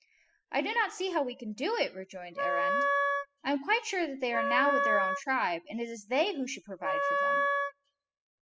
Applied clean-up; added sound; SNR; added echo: classical method spectral subtraction.